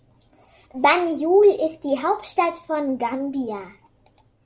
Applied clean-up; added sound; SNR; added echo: none; none; none; none.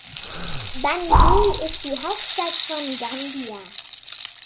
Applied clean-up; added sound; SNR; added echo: none; Rattle (instrument) + Breathing; -5 dB; none.